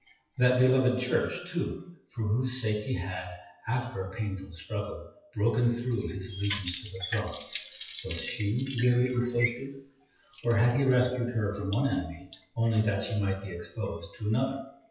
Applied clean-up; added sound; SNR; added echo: classical method WPE with log-MMSE.